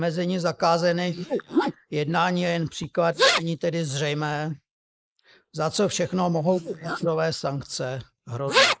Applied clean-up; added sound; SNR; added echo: neural mask model Resemble Enhance denoiser.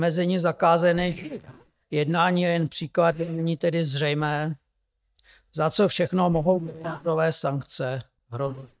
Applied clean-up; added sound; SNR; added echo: neural mask model DeepFilterNet 3.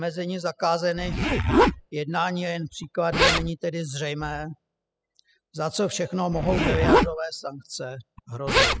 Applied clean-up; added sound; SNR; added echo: classical method spectral subtraction.